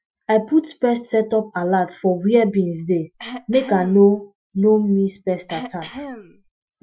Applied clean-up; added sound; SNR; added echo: classical method Wiener filter.